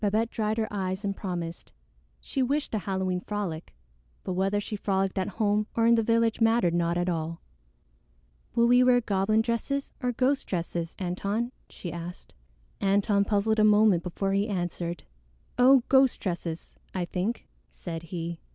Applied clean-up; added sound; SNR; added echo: none; none; none; none.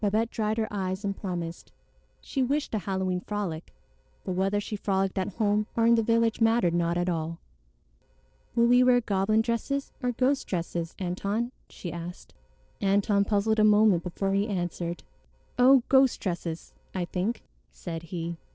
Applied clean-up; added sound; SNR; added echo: neural separator model SepFormer DNS4.